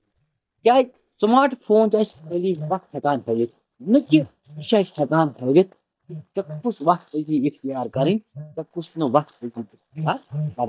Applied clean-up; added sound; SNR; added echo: neural mask model DeepFilterNet 3.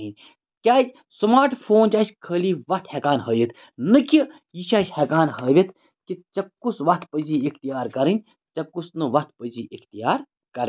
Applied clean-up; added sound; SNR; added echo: none; none; none; none.